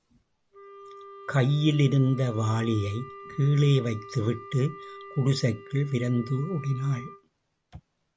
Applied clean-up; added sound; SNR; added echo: none; Wind instrument, woodwind instrument; 18 dB; none.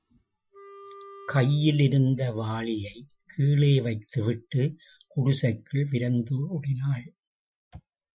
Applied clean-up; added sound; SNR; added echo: classical method Wiener filter.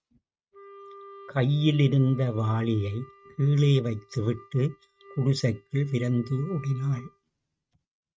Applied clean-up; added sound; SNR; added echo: neural mask model RNNoise.